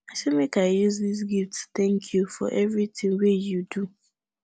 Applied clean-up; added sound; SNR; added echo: none; none; none; none.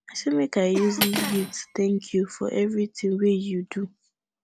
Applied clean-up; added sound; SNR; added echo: none; Cough + Cutlery, silverware; 7 dB; none.